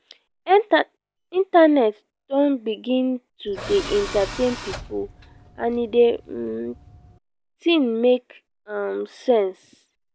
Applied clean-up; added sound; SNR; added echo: none; Tools; 14 dB; none.